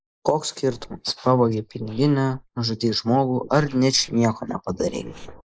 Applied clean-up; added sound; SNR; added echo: neural mask model Resemble Enhance denoiser.